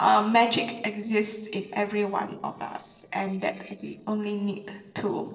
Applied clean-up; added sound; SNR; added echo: neural separator model SepFormer DNS4.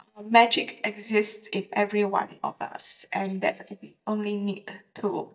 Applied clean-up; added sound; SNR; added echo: neural mask model DeepFilterNet 3.